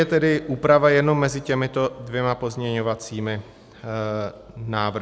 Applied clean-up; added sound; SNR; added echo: none; none; none; none.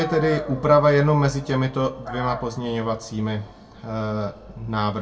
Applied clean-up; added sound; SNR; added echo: none; Dog; 16 dB; reverberation time 0.2 s.